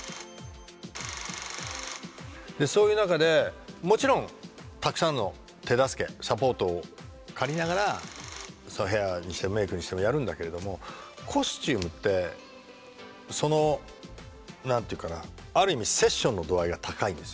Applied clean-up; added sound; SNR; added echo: none; none; none; none.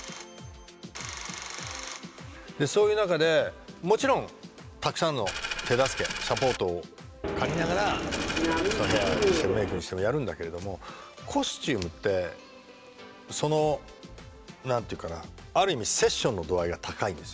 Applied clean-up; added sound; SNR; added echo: none; Subway, metro, underground + Coin (dropping); 0 dB; none.